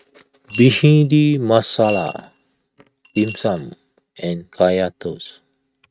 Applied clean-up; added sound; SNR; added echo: neural mask model RNNoise.